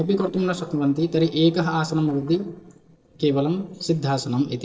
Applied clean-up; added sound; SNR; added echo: neural separator model SepFormer DNS4.